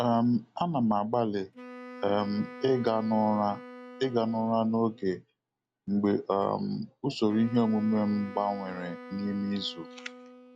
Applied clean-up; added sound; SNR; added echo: none; Wind instrument, woodwind instrument; 18 dB; none.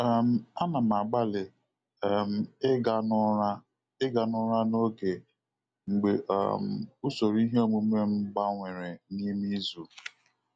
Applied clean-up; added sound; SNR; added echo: none; none; none; none.